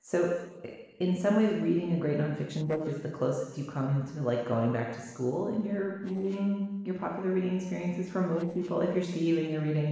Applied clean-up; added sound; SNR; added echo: neural separator model SepFormer DNS4.